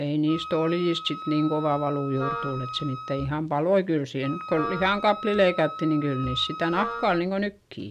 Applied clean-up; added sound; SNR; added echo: none; Wind instrument, woodwind instrument + Wind instrument, woodwind instrument; 10 dB; none.